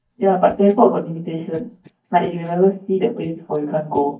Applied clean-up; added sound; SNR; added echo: neural mask model DeepFilterNet 3.